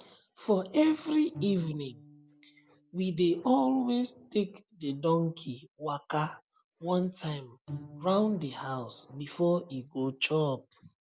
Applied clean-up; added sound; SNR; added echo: none; Bowed string instrument; 18 dB; none.